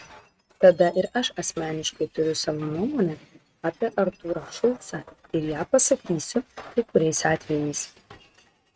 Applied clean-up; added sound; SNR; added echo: neural mask model RNNoise.